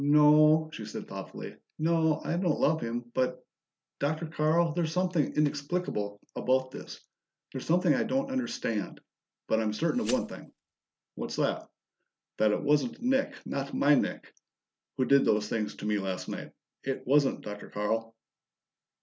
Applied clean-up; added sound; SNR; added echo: none; Glass; 19 dB; none.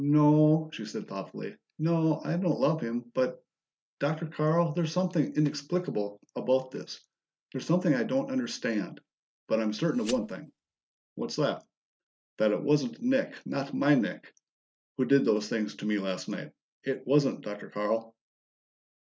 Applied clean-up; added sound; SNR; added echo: neural mask model RNNoise.